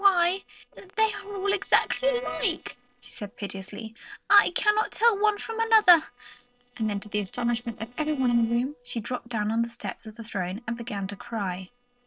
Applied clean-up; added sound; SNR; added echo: neural separator model SepFormer DNS4.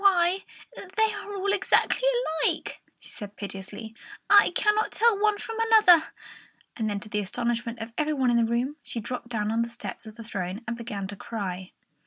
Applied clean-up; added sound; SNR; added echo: none; none; none; none.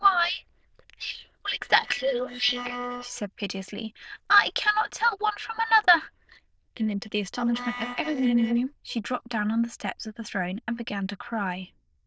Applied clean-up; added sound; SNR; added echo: neural diffusion model UNIVERSE++.